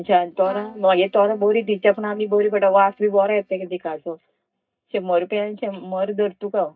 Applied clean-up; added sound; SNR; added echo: neural mask model DeepFilterNet 3.